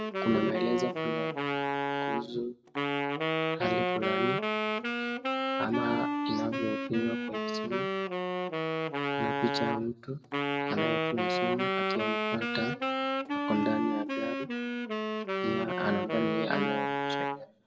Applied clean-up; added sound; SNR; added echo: none; Wind instrument, woodwind instrument; -3 dB; reverberation time 1.5 s.